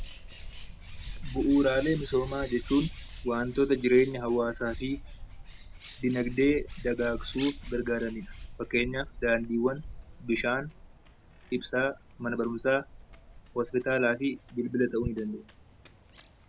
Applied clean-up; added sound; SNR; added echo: none; Bird; 12 dB; none.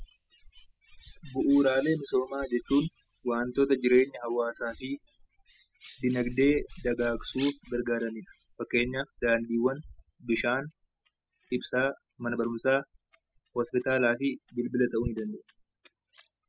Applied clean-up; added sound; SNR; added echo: classical method spectral subtraction.